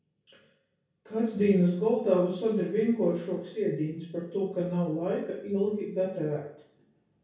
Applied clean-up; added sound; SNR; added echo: none; none; none; reverberation time 0.6 s.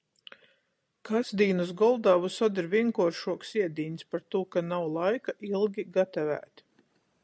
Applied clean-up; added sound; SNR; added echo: none; none; none; none.